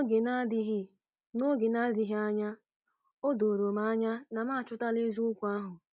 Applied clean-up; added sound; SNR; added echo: none; none; none; none.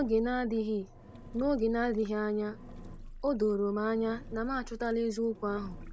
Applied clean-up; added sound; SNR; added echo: none; Engine; 14 dB; none.